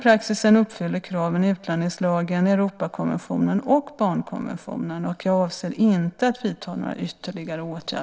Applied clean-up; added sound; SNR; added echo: none; none; none; none.